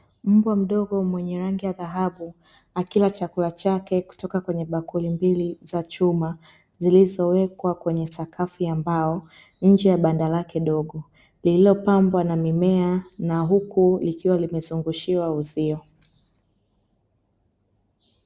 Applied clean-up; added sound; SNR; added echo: none; none; none; none.